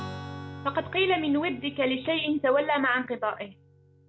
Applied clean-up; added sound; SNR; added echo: none; Strum; 15 dB; none.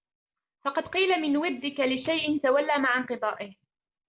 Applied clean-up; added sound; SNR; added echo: none; none; none; none.